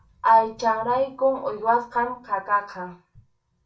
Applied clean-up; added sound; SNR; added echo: none; none; none; reverberation time 0.3 s.